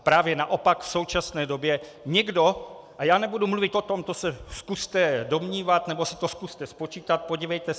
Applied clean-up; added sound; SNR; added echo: none; none; none; none.